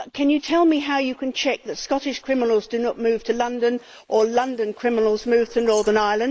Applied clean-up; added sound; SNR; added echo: neural mask model Resemble Enhance denoiser.